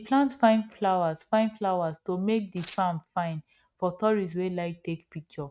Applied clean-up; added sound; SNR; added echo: neural mask model RNNoise.